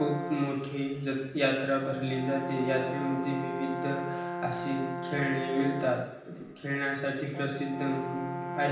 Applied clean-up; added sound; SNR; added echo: none; Brass instrument; 6 dB; reverberation time 0.9 s.